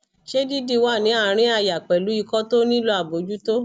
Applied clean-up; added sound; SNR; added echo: none; none; none; none.